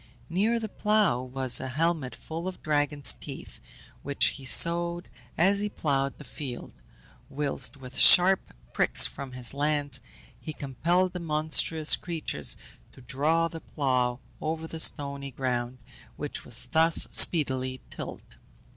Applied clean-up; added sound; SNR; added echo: none; none; none; none.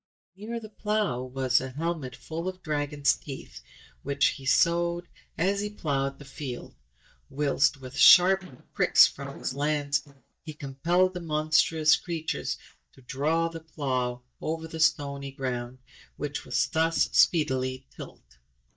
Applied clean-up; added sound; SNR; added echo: neural mask model DeepFilterNet 3.